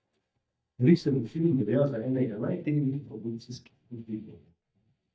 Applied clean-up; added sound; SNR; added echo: neural mask model DeepFilterNet 3.